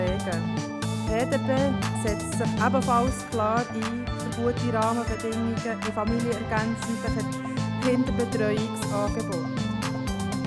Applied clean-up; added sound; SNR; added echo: none; Organ; 0 dB; none.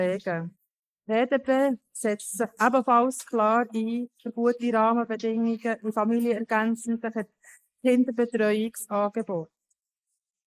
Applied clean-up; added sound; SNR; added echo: neural mask model Resemble Enhance denoiser.